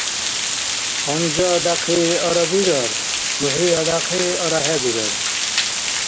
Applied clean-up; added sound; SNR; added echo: none; Water; 0 dB; none.